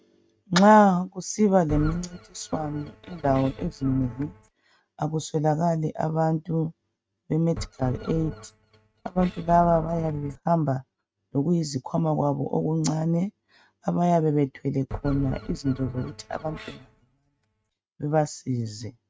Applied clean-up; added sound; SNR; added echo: neural mask model RNNoise.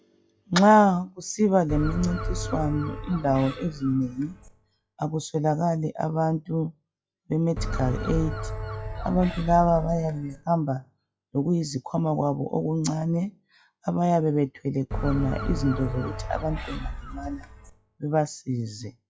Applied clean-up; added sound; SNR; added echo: classical method log-MMSE.